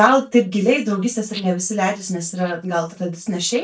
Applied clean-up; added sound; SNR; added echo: neural mask model DeepFilterNet 3.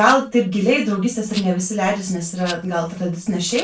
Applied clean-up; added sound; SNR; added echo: none; Rattle; 19 dB; reverberation time 0.2 s.